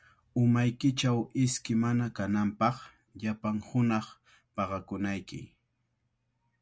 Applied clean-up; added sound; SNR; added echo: none; none; none; none.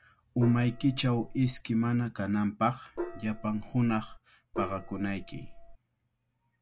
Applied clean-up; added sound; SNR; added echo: none; Gong; 10 dB; none.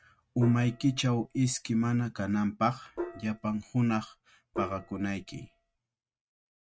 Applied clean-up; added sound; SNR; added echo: neural mask model RNNoise.